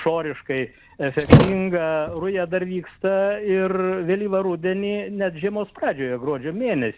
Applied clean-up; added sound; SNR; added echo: none; Thump, thud; -4 dB; none.